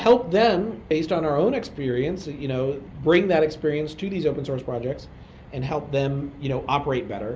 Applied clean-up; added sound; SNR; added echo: none; none; none; none.